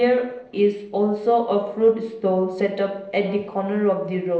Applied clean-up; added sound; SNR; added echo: neural separator model SepFormer DNS4.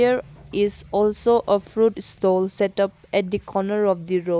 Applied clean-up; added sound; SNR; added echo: none; none; none; none.